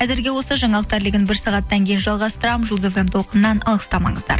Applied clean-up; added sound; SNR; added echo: none; none; none; none.